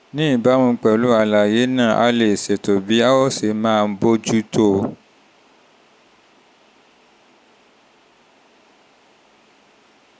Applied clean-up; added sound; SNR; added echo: none; none; none; none.